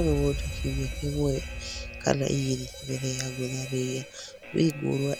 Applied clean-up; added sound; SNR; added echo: none; Alarm; 7 dB; none.